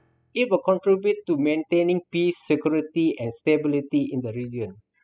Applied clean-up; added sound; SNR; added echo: classical method spectral subtraction.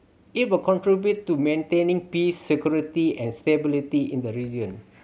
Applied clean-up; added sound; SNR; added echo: none; none; none; none.